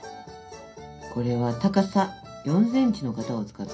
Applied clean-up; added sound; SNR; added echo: none; none; none; reverberation time 0.3 s.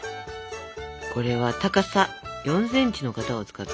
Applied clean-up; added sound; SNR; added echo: none; none; none; none.